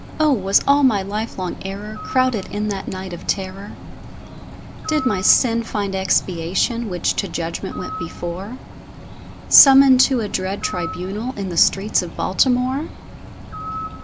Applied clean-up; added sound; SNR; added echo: none; Bird; 11 dB; none.